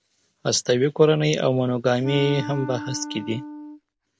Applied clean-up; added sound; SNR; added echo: none; Wind instrument, woodwind instrument; 12 dB; none.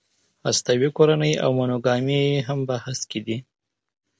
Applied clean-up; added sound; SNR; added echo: none; none; none; none.